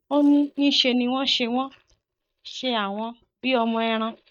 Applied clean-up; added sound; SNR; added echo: neural mask model DeepFilterNet 3.